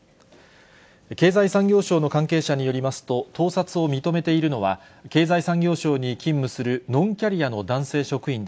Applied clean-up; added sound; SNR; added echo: none; none; none; none.